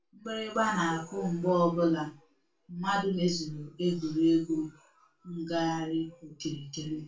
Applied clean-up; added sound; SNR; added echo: none; none; none; reverberation time 0.2 s.